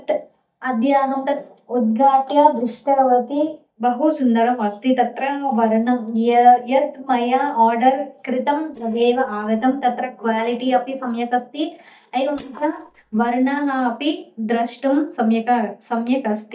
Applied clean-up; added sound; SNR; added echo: neural mask model DeepFilterNet 3.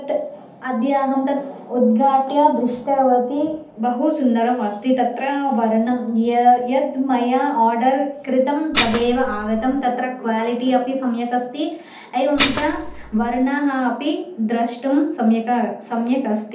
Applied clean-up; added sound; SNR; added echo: none; Dishes, pots, and pans; 4 dB; reverberation time 0.6 s.